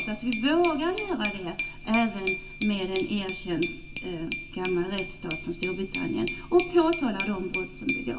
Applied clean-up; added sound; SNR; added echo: none; Glass; 9 dB; reverberation time 0.2 s.